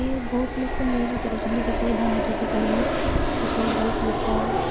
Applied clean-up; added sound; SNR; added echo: none; Fixed-wing aircraft, airplane; -3 dB; none.